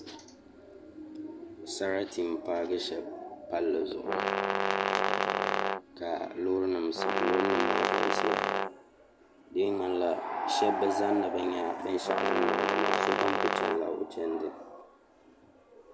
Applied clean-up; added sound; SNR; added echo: none; Brass instrument; -3 dB; none.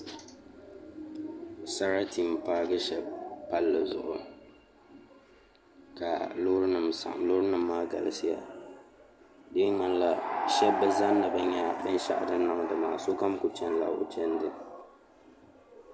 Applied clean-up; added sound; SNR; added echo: none; none; none; none.